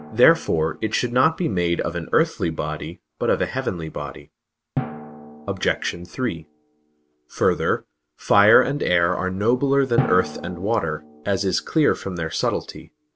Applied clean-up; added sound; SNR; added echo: none; Drum; 14 dB; none.